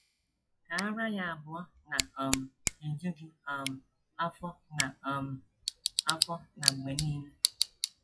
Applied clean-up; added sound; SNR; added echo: classical method log-MMSE.